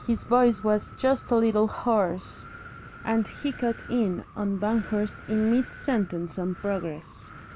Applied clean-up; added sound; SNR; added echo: none; Wind; 17 dB; none.